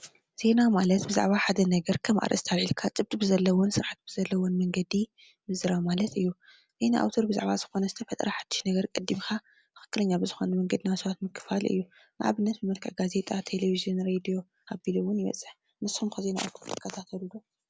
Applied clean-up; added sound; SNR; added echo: none; none; none; none.